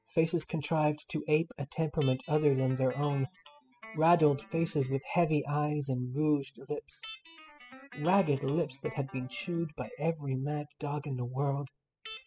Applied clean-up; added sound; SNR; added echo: classical method spectral subtraction.